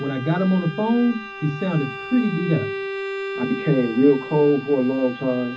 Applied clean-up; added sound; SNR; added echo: none; Bowed string instrument; 10 dB; reverberation time 0.4 s.